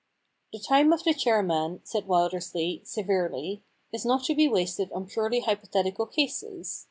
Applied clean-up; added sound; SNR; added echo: none; none; none; none.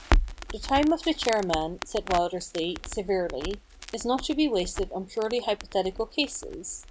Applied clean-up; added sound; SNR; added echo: none; Crackle; 5 dB; none.